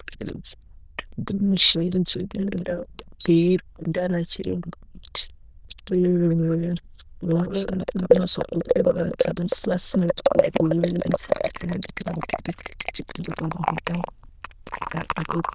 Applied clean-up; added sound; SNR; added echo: neural diffusion model UNIVERSE++.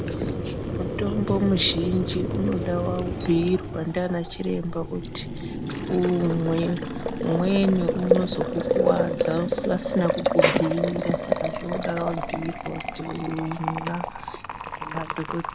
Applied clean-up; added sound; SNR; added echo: none; Boiling; 1 dB; none.